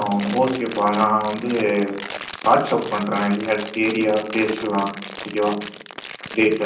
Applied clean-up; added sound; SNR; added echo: none; Crumpling, crinkling; 13 dB; reverberation time 0.6 s.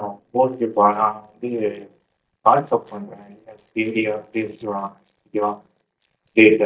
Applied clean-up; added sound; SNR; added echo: neural mask model DeepFilterNet 3.